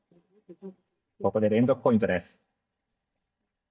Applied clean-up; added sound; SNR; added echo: neural mask model DeepFilterNet 3.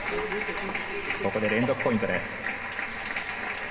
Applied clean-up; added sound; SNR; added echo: none; Crackle; 17 dB; reverberation time 2.1 s.